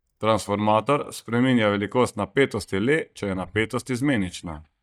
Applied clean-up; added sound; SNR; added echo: neural mask model DeepFilterNet 3.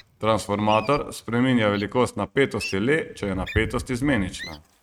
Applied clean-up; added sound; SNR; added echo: neural mask model RNNoise.